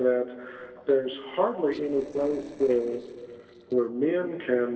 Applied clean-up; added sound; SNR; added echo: neural separator model SepFormer DNS4.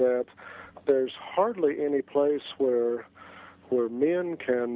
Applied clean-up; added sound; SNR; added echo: none; none; none; none.